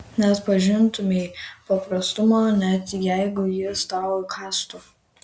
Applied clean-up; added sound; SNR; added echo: none; none; none; none.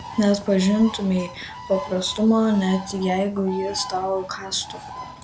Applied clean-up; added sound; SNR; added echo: none; Bird; 15 dB; none.